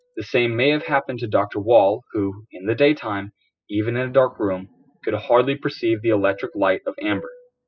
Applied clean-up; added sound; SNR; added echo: classical method spectral subtraction.